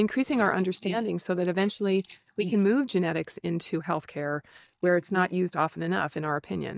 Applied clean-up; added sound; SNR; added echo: neural mask model DeepFilterNet 3.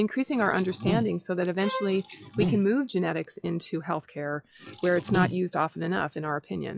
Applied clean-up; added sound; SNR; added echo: classical method log-MMSE.